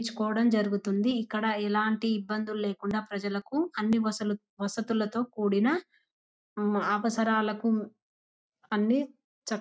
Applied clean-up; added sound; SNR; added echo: none; none; none; none.